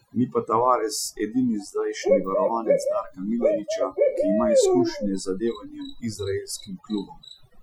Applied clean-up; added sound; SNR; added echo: classical method Wiener filter.